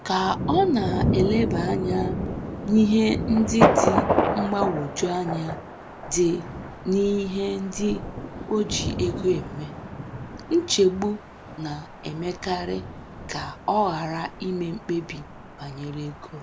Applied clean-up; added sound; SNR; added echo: none; Thunder; 3 dB; none.